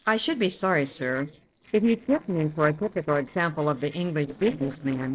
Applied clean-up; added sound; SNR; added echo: neural separator model SepFormer DNS4.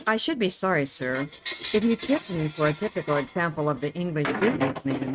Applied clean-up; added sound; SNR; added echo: neural mask model RNNoise.